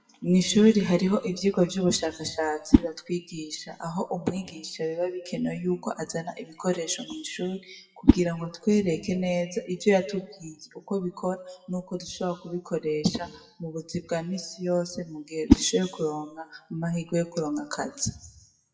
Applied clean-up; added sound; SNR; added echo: classical method WPE with log-MMSE.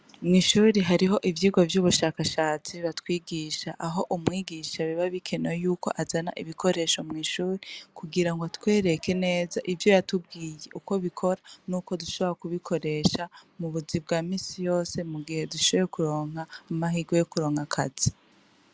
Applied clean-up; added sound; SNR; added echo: none; none; none; none.